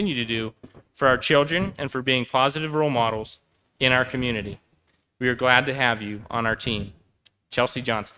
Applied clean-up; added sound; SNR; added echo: neural mask model RNNoise.